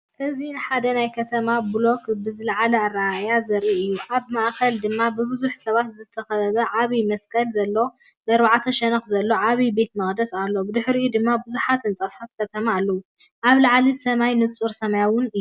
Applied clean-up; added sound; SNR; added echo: none; none; none; none.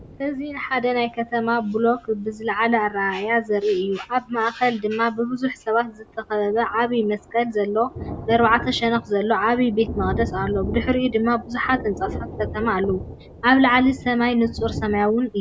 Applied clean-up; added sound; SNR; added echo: none; Thunder; 13 dB; none.